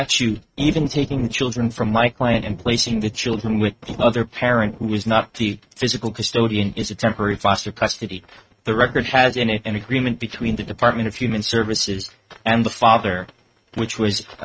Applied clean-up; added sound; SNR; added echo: neural mask model RNNoise.